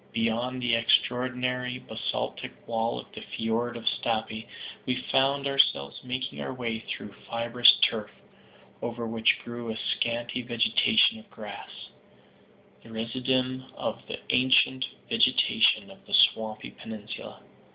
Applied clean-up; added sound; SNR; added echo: none; none; none; none.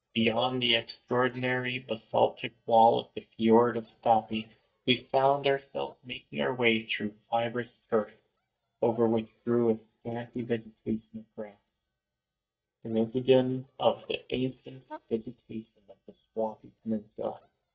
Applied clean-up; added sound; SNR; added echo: neural mask model DeepFilterNet 3.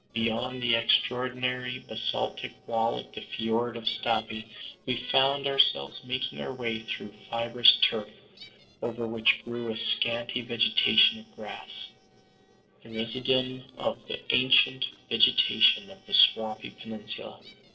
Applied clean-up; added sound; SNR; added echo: neural separator model SepFormer DNS4.